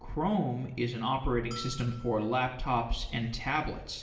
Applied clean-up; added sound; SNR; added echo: none; Bell; 19 dB; reverberation time 0.8 s.